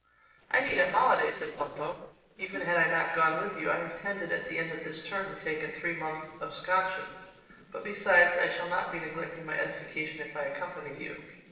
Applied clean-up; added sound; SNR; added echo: neural separator model SepFormer DNS4.